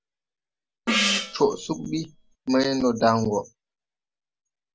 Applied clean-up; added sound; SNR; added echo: none; Gong; 1 dB; none.